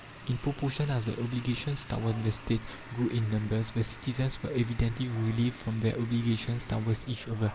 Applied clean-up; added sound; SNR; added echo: none; Water tap, faucet; 17 dB; none.